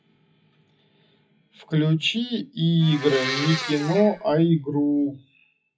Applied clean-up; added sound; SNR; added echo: classical method WPE with log-MMSE.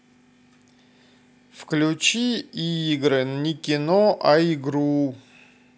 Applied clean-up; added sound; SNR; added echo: none; none; none; none.